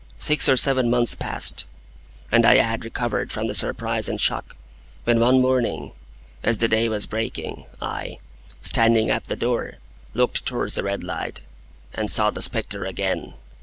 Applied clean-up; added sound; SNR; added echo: none; none; none; none.